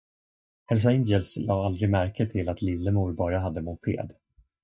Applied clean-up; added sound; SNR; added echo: neural mask model DeepFilterNet 3.